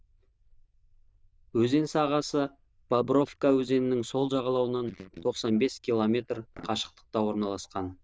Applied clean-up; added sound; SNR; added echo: neural diffusion model UNIVERSE++.